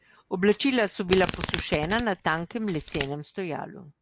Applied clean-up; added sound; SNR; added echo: none; Domestic sounds, home sounds; 7 dB; none.